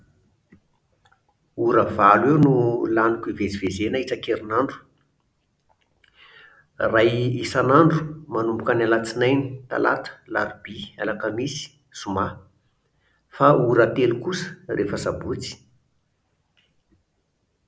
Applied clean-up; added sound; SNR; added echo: none; none; none; none.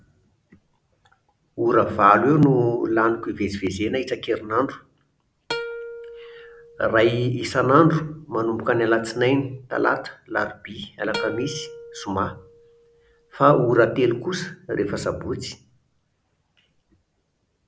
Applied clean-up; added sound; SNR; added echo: none; Plucked string instrument; 14 dB; none.